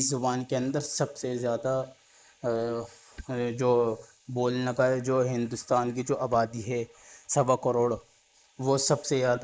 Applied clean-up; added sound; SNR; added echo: neural mask model Resemble Enhance denoiser.